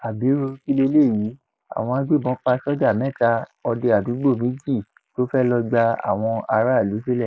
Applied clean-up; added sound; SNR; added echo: neural mask model Resemble Enhance denoiser.